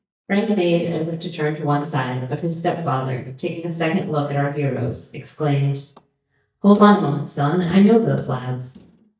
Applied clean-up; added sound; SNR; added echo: neural mask model DeepFilterNet 3.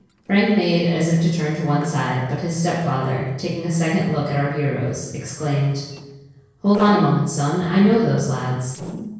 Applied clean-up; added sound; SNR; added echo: neural separator model SepFormer DNS4.